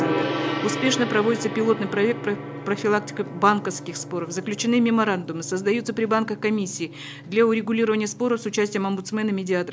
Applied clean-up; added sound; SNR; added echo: none; Gong; 9 dB; none.